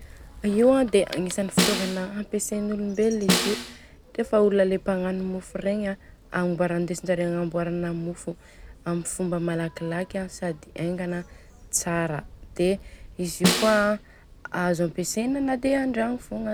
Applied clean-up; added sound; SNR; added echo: none; Snare drum; 1 dB; none.